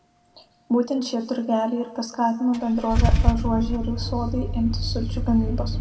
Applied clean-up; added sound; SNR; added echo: none; Idling / Engine starting / Car; 1 dB; reverberation time 1.2 s.